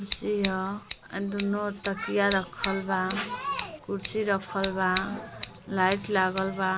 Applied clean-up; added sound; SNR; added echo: none; Scissors; 12 dB; none.